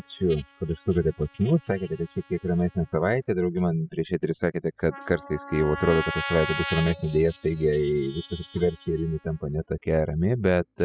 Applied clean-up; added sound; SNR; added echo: classical method spectral subtraction.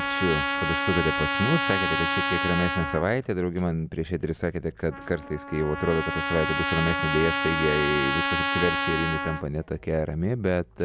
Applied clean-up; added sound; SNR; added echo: none; Trumpet; 2 dB; none.